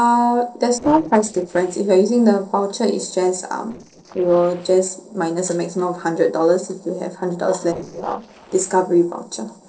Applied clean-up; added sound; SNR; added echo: neural separator model SepFormer DNS4.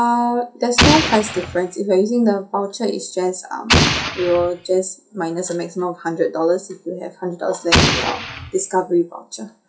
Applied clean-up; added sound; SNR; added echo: classical method WPE with log-MMSE.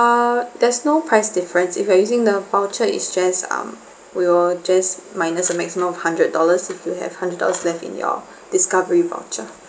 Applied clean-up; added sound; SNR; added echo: none; none; none; none.